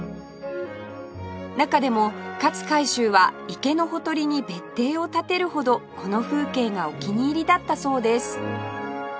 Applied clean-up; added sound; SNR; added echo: none; none; none; none.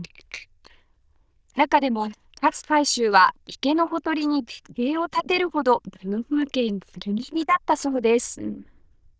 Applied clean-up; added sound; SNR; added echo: neural diffusion model UNIVERSE++.